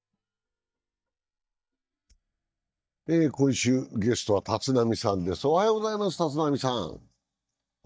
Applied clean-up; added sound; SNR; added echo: neural mask model DeepFilterNet 3.